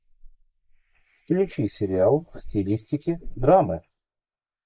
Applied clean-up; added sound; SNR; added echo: neural mask model Resemble Enhance denoiser.